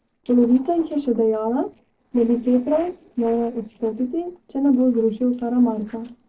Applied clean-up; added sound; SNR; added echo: neural separator model SepFormer DNS4.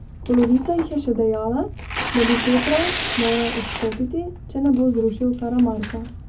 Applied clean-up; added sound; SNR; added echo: none; Tearing; 8 dB; reverberation time 0.3 s.